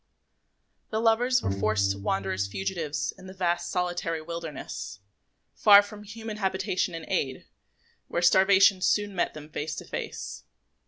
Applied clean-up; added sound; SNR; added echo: none; Bowed string instrument; 9 dB; none.